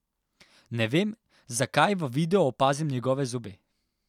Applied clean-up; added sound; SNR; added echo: none; none; none; none.